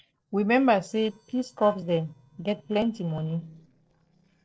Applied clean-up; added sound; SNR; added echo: neural separator model SepFormer DNS4.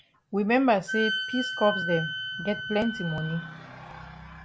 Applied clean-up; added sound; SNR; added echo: none; Wind instrument, woodwind instrument; 5 dB; none.